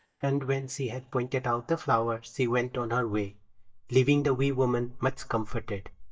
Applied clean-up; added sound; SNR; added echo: neural mask model DeepFilterNet 3.